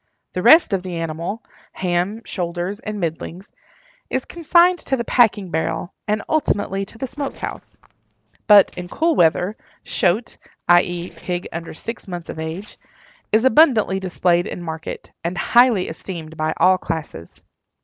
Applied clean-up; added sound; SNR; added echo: neural separator model SepFormer DNS4.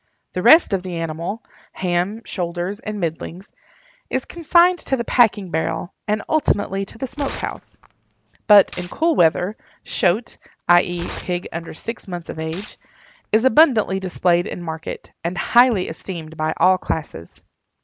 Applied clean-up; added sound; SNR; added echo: none; Tearing; 19 dB; none.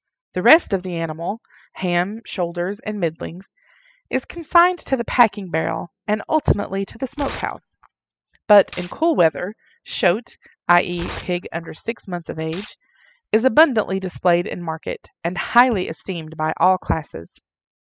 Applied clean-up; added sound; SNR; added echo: classical method spectral subtraction.